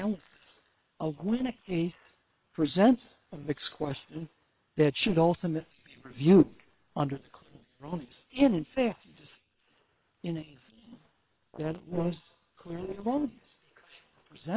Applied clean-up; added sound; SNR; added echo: neural separator model SepFormer WHAM!.